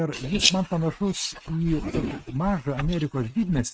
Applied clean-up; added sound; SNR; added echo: neural mask model RNNoise.